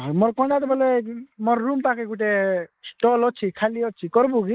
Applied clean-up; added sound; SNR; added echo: neural mask model Resemble Enhance denoiser.